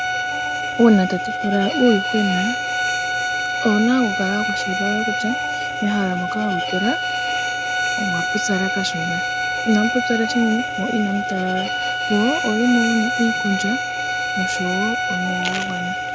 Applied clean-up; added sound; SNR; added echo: none; Bowed string instrument; 1 dB; none.